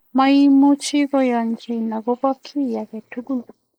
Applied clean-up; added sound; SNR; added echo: neural mask model Resemble Enhance denoiser.